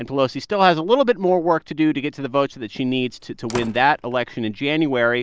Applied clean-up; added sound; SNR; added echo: none; Slam; 18 dB; none.